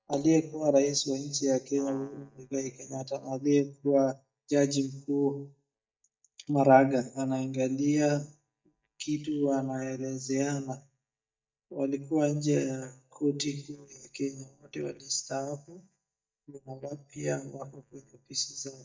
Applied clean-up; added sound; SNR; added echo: neural mask model DeepFilterNet 3.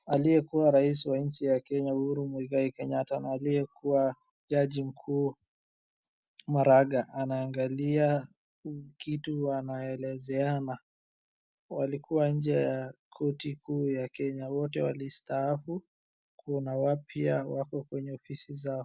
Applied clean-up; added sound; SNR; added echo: none; none; none; none.